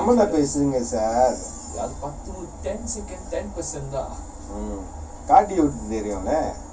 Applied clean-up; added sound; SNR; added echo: none; none; none; reverberation time 0.2 s.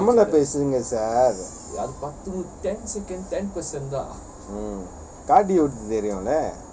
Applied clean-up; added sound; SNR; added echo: none; none; none; none.